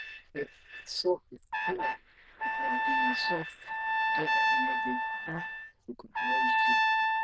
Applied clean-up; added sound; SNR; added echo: neural diffusion model UNIVERSE++.